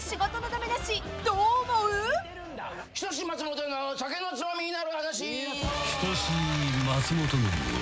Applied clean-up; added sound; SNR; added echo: none; none; none; none.